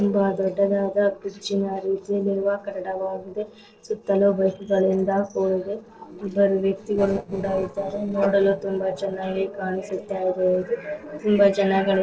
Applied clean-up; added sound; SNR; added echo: neural separator model SepFormer DNS4.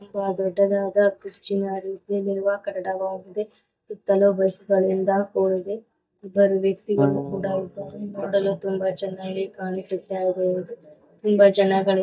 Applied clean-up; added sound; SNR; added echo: neural mask model DeepFilterNet 3.